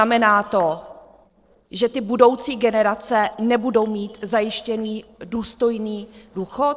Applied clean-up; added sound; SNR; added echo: neural separator model SepFormer DNS4.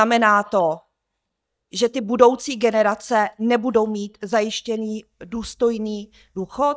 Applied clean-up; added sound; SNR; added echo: neural mask model DeepFilterNet 3.